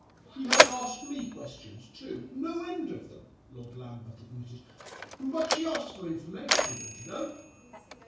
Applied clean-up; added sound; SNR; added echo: none; Mechanisms; -5 dB; reverberation time 0.6 s.